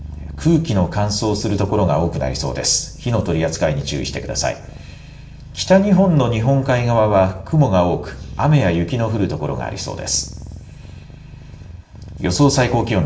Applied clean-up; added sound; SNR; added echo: none; Purr; 15 dB; reverberation time 0.6 s.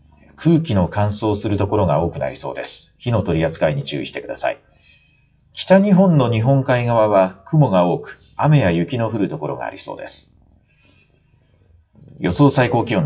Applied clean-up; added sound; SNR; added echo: classical method WPE with log-MMSE.